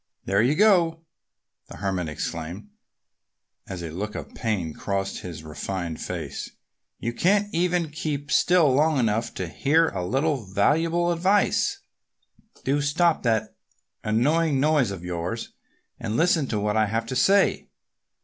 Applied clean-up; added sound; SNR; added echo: none; none; none; none.